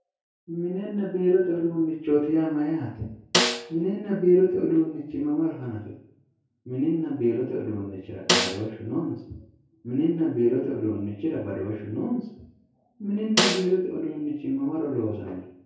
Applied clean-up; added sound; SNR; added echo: none; Snare drum; 1 dB; reverberation time 0.6 s.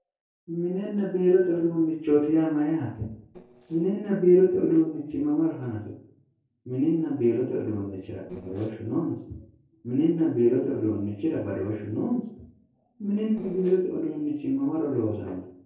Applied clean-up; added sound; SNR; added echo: neural separator model SepFormer DNS4.